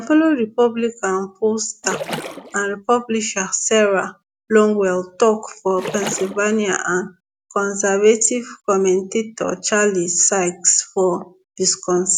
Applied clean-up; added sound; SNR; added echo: none; Splash, splatter; 11 dB; none.